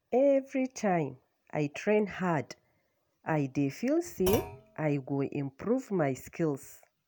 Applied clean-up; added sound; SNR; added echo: none; Thump, thud; 10 dB; none.